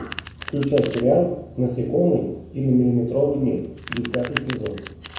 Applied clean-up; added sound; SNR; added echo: none; Domestic sounds, home sounds; 15 dB; reverberation time 0.6 s.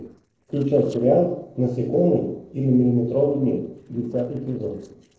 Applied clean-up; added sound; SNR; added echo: neural separator model SepFormer DNS4.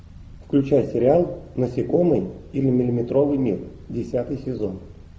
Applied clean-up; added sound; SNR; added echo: none; none; none; none.